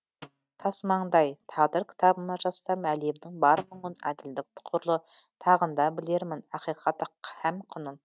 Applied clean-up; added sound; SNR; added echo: neural mask model RNNoise.